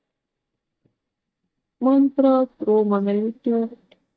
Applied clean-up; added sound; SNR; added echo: neural mask model DeepFilterNet 3.